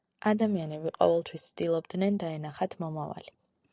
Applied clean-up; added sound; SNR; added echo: neural separator model SepFormer DNS4.